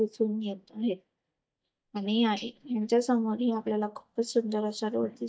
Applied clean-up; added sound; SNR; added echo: neural mask model DeepFilterNet 3.